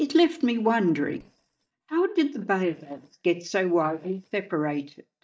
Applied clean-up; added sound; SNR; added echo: neural mask model DeepFilterNet 3.